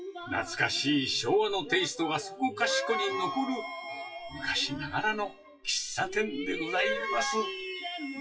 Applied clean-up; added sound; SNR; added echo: classical method WPE with log-MMSE.